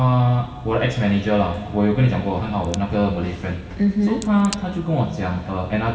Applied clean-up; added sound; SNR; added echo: none; Crack; 20 dB; reverberation time 2.4 s.